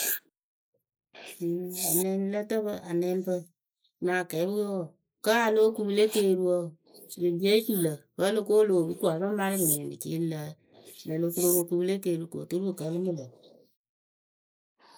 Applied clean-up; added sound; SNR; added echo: neural mask model Resemble Enhance denoiser.